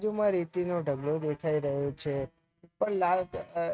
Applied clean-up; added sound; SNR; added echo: neural mask model RNNoise.